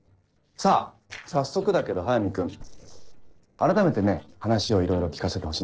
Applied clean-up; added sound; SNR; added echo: neural separator model SepFormer DNS4.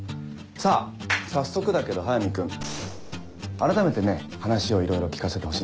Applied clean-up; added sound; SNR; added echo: none; Gunshot, gunfire; 15 dB; none.